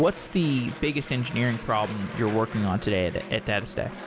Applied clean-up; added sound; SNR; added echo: none; Aircraft; 13 dB; none.